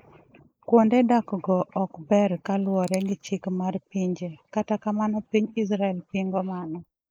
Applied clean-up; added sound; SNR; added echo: neural mask model Resemble Enhance denoiser.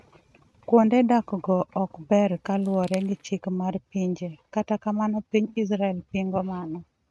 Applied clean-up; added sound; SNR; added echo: neural mask model RNNoise.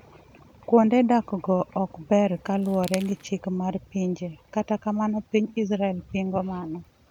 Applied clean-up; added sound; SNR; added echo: none; Crackle; 19 dB; none.